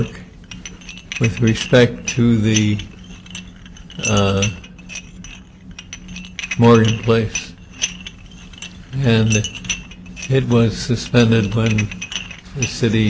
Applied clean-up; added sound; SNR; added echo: none; Dishes, pots, and pans; 12 dB; none.